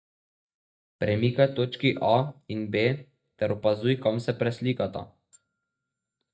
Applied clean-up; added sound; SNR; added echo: neural mask model DeepFilterNet 3.